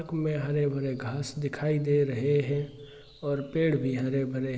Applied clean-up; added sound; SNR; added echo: none; none; none; none.